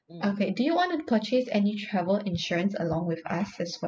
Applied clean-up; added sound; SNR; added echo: none; none; none; none.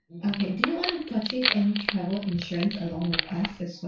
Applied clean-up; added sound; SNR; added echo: none; Wood; 4 dB; reverberation time 0.2 s.